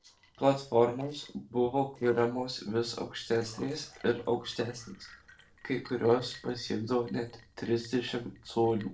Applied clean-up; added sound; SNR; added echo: neural separator model SepFormer DNS4.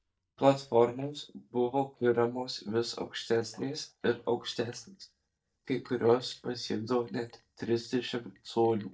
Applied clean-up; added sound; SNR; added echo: neural mask model DeepFilterNet 3.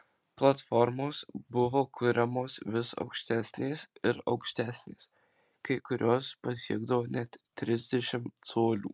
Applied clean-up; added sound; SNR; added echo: none; none; none; none.